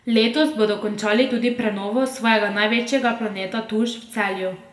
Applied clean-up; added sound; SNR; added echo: none; none; none; reverberation time 1.5 s.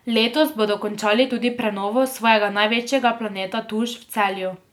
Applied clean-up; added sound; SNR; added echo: none; none; none; none.